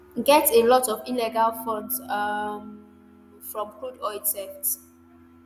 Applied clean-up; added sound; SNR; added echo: none; none; none; none.